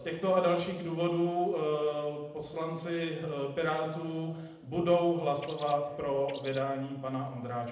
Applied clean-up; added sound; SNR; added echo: none; Bird; 17 dB; reverberation time 0.8 s.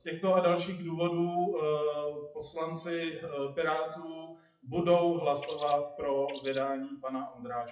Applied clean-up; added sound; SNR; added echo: classical method WPE with log-MMSE.